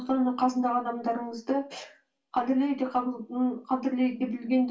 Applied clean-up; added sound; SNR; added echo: none; none; none; reverberation time 0.3 s.